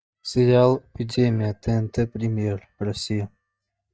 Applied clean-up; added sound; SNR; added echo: neural mask model DeepFilterNet 3.